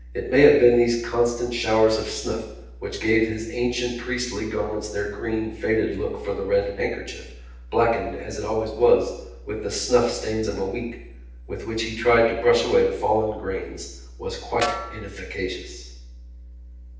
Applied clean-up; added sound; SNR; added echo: neural separator model SepFormer DNS4.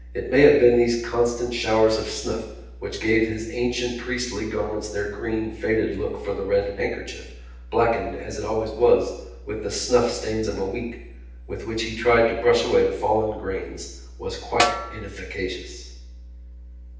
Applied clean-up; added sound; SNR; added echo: none; Snare drum; 3 dB; reverberation time 0.9 s.